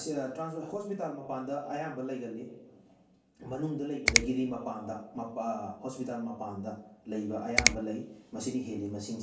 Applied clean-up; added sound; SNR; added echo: none; Finger snapping; -4 dB; reverberation time 0.3 s.